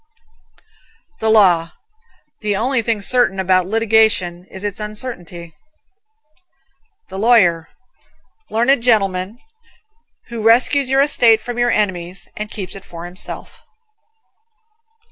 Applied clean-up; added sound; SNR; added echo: none; none; none; none.